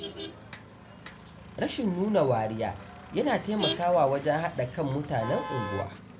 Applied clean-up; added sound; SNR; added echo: none; Motor vehicle (road); 10 dB; none.